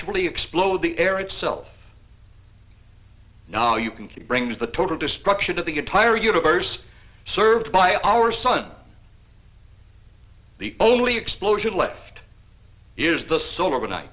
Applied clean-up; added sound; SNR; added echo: none; none; none; none.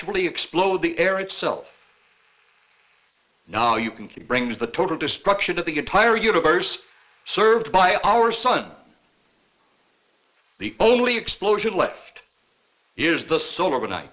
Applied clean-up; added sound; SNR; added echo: neural mask model Resemble Enhance denoiser.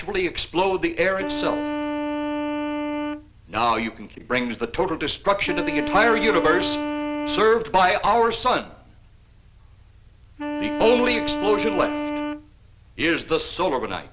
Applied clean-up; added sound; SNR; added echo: none; Wind instrument, woodwind instrument; 5 dB; none.